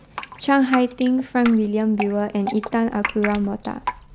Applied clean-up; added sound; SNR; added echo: none; Drip; 11 dB; none.